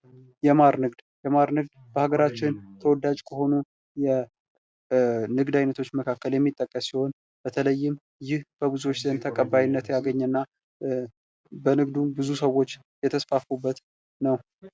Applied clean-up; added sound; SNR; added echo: none; none; none; none.